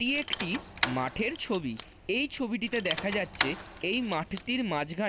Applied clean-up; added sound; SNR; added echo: none; Rattle / Keys jangling; 5 dB; none.